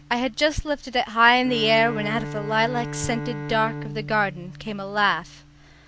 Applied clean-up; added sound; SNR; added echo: none; Bowed string instrument; 11 dB; none.